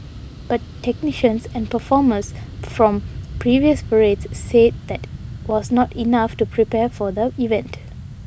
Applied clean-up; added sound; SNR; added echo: none; Fixed-wing aircraft, airplane; 12 dB; none.